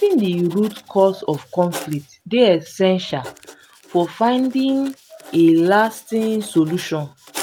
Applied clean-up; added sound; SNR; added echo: none; Writing; 20 dB; none.